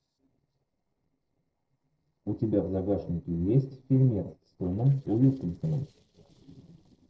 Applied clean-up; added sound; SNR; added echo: neural separator model SepFormer DNS4.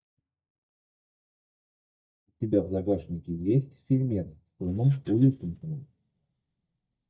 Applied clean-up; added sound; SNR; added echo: neural mask model DeepFilterNet 3.